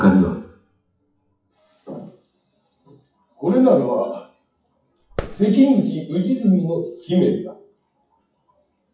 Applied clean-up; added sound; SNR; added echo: classical method WPE with log-MMSE.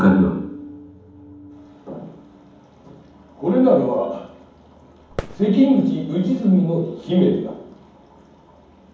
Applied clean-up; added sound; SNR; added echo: none; Fireworks; 17 dB; reverberation time 1.2 s.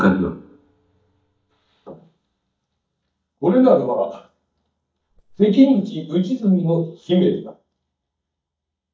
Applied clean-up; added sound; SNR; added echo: neural mask model DeepFilterNet 3.